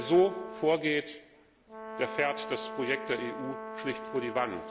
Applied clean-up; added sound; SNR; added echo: none; Brass instrument; 10 dB; none.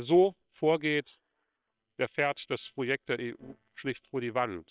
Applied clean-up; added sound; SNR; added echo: neural separator model SepFormer WHAM!.